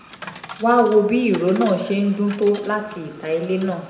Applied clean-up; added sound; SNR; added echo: none; Coin (dropping) / Chatter; 19 dB; reverberation time 0.8 s.